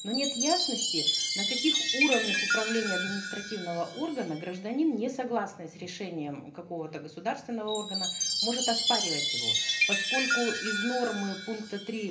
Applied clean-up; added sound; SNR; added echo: none; Chime; -1 dB; reverberation time 0.3 s.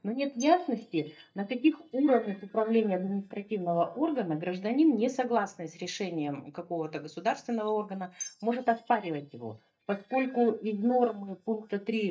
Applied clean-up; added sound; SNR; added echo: neural mask model DeepFilterNet 3.